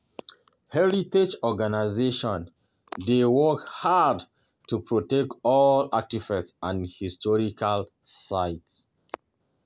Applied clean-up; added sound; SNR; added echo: none; none; none; none.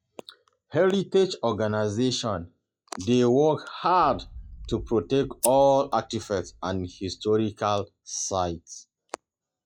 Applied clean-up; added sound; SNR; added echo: classical method log-MMSE.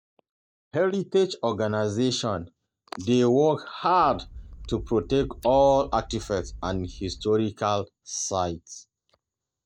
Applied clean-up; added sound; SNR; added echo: neural mask model DeepFilterNet 3.